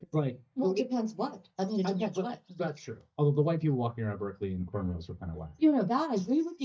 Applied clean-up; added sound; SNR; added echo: neural mask model DeepFilterNet 3.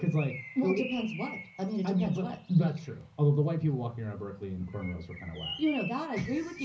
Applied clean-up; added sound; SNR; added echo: none; Bird; 15 dB; reverberation time 0.5 s.